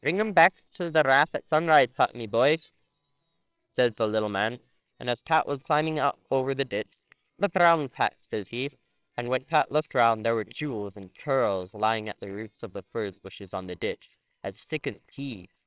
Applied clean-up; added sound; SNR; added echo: neural separator model SepFormer WHAMR!.